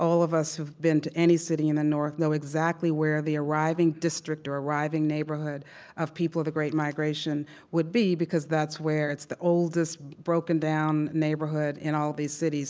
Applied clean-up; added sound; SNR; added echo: none; none; none; none.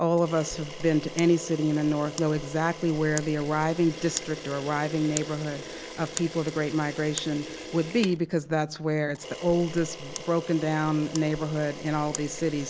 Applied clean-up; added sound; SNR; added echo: none; Camera; 12 dB; none.